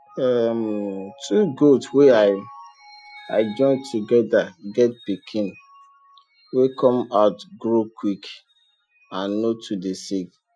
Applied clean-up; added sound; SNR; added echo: classical method Wiener filter.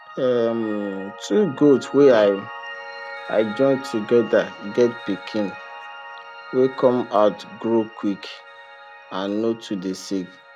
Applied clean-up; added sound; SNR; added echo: none; Piano; 16 dB; none.